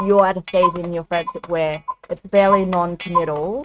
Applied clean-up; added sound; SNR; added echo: neural mask model RNNoise.